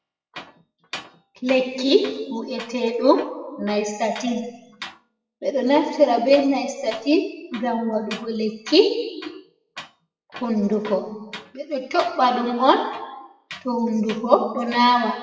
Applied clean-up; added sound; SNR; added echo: classical method WPE with log-MMSE.